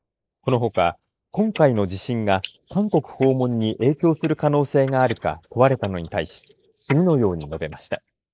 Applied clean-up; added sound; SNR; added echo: neural mask model Resemble Enhance denoiser.